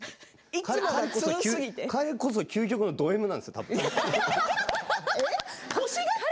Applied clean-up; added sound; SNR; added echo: none; none; none; none.